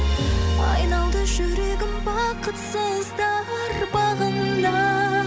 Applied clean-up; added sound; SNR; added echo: none; none; none; none.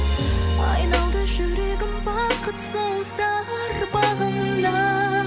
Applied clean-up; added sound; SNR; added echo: none; Snare drum; 11 dB; none.